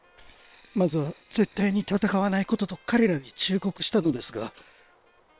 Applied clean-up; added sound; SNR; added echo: neural separator model SepFormer WHAM!.